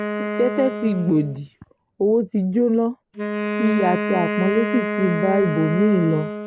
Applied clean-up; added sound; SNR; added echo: none; Wind instrument, woodwind instrument; 5 dB; none.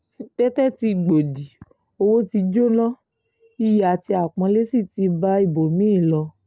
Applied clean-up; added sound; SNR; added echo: none; none; none; none.